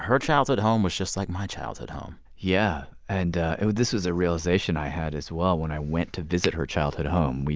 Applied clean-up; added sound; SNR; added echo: none; Tap / Glass; 11 dB; none.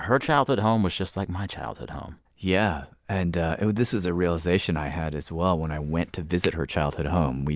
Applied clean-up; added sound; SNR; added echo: neural separator model SepFormer DNS4.